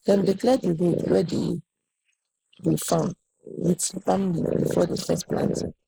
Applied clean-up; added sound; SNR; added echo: neural mask model Resemble Enhance denoiser.